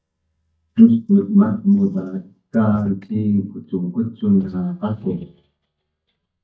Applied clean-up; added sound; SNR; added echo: neural mask model DeepFilterNet 3.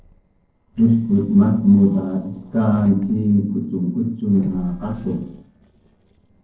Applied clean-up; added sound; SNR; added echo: neural separator model SepFormer DNS4.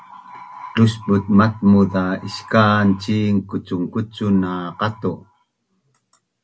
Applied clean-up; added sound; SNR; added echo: none; none; none; none.